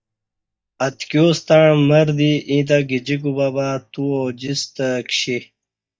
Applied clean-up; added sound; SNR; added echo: neural mask model DeepFilterNet 3.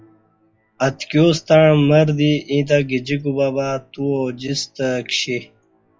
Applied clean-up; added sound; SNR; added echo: classical method WPE with log-MMSE.